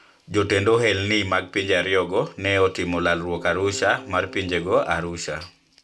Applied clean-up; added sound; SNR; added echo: none; Keyboard (musical); 17 dB; none.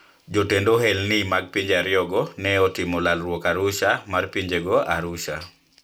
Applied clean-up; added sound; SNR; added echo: none; none; none; none.